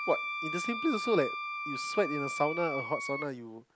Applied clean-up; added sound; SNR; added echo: none; Wind instrument, woodwind instrument; 5 dB; none.